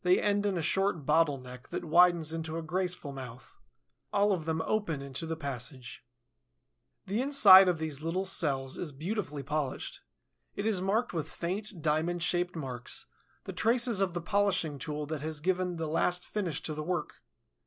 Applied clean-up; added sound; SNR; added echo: none; none; none; none.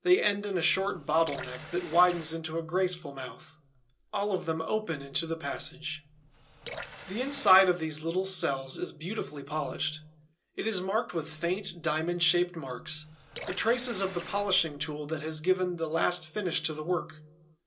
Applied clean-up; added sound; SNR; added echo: none; Water tap, faucet / Water; 14 dB; reverberation time 0.2 s.